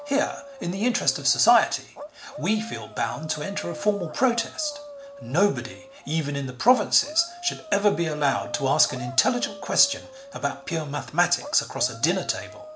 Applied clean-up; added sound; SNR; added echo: none; Dog; 15 dB; none.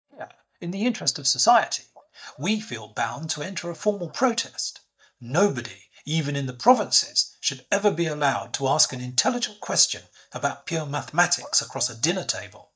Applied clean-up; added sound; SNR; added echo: neural mask model DeepFilterNet 3.